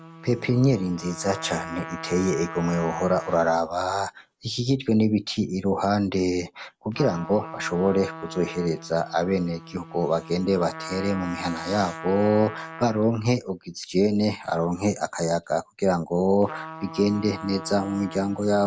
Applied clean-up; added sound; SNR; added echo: none; Trumpet; 16 dB; none.